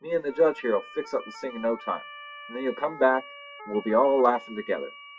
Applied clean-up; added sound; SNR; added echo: classical method log-MMSE.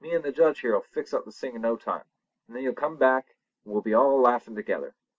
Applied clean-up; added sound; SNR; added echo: none; none; none; none.